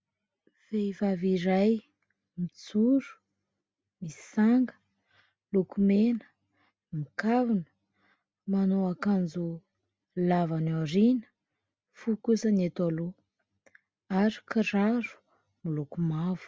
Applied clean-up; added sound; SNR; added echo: none; none; none; none.